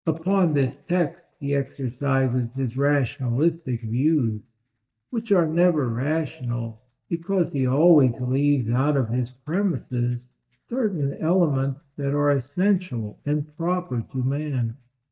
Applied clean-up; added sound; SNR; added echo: neural mask model DeepFilterNet 3.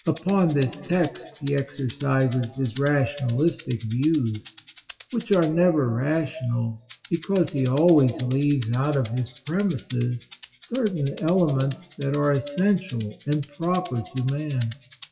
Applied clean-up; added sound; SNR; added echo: classical method WPE with log-MMSE.